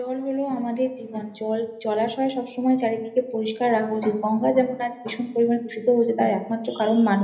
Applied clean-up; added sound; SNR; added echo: none; none; none; reverberation time 0.8 s.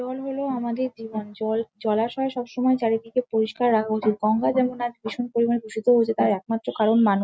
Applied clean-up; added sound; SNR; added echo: none; none; none; none.